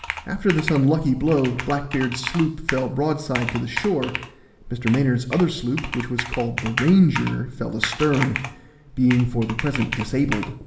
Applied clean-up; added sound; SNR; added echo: none; Computer keyboard; 10 dB; reverberation time 0.9 s.